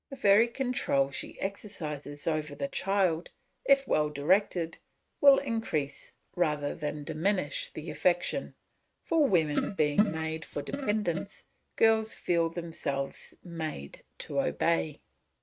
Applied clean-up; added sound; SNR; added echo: neural mask model RNNoise.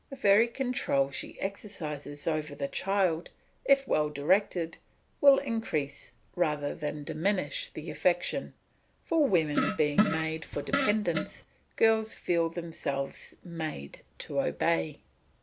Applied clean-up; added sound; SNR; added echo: none; Fart; 2 dB; none.